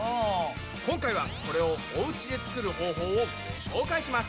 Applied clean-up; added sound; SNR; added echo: none; Bowed string instrument; 19 dB; none.